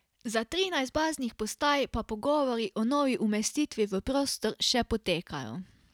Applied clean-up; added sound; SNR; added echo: none; none; none; none.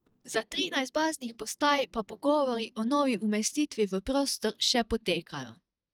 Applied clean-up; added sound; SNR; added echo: neural mask model DeepFilterNet 3.